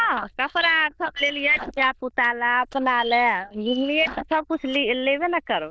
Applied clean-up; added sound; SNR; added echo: neural diffusion model UNIVERSE++.